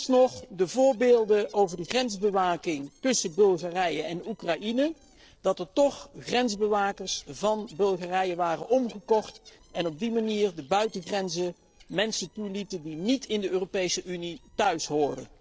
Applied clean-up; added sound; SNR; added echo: neural separator model SepFormer DNS4.